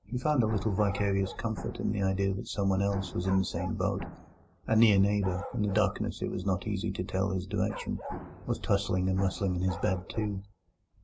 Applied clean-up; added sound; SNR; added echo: none; Explosion + Bark; 15 dB; none.